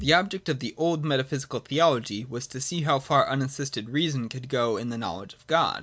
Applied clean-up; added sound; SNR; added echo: none; none; none; none.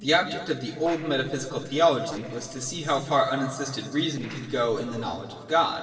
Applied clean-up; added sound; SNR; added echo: neural separator model SepFormer DNS4.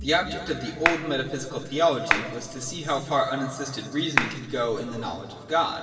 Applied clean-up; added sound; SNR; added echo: none; Clapping; 3 dB; reverberation time 2.3 s.